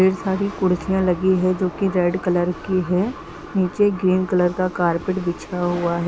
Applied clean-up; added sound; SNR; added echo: none; Rattle / Chatter / Hiss / Engine / Mechanisms; 20 dB; none.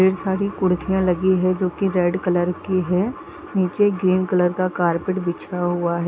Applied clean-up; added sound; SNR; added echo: none; none; none; none.